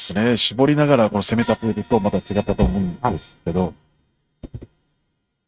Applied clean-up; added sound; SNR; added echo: neural mask model RNNoise.